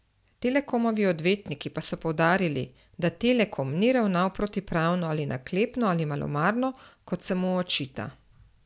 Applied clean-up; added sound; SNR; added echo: none; none; none; none.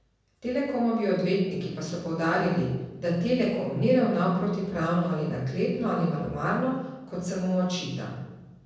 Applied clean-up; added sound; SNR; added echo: none; none; none; reverberation time 1.1 s.